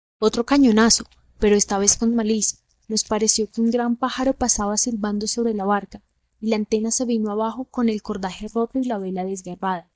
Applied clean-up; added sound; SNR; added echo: neural mask model DeepFilterNet 3.